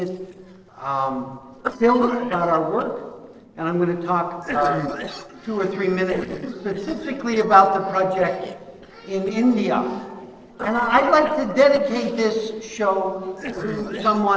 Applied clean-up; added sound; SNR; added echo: neural separator model SepFormer DNS4.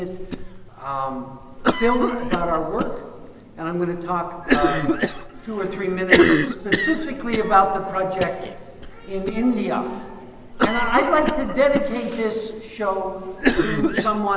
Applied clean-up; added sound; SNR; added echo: none; Cough; 1 dB; none.